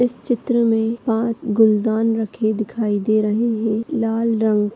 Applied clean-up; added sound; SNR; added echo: none; none; none; none.